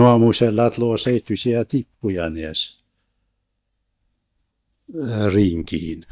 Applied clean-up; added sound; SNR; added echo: neural mask model DeepFilterNet 3.